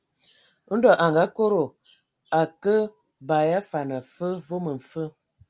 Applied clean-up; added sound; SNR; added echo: none; none; none; none.